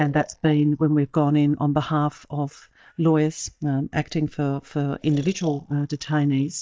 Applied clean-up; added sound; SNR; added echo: neural mask model DeepFilterNet 3.